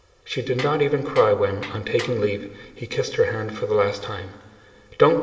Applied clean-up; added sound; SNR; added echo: none; Tools; 15 dB; reverberation time 2.6 s.